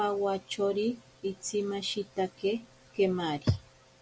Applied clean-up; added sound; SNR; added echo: none; none; none; none.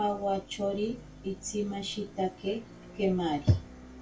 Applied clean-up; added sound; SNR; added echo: none; Bus; 18 dB; reverberation time 0.2 s.